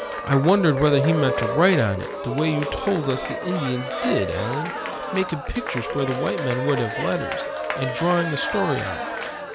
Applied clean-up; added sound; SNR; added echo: none; Cheering; 4 dB; none.